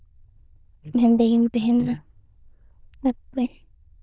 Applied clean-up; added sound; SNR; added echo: neural diffusion model UNIVERSE++.